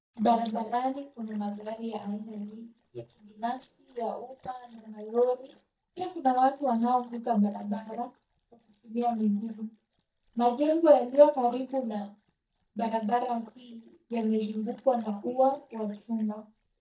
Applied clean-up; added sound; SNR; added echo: neural mask model DeepFilterNet 3.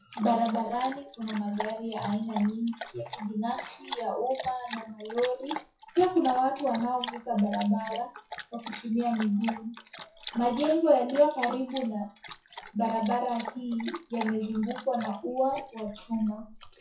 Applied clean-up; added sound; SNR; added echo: classical method WPE with log-MMSE.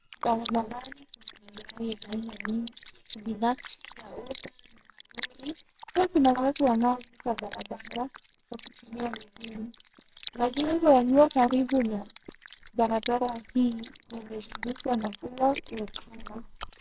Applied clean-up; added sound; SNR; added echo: neural separator model SepFormer WHAMR!.